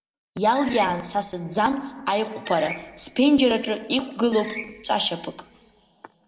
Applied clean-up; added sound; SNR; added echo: none; Screech; 17 dB; reverberation time 0.8 s.